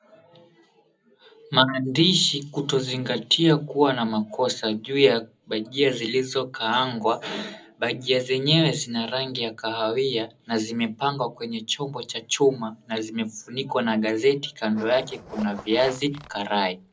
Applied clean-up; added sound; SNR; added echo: none; Zipper (clothing); 16 dB; reverberation time 0.4 s.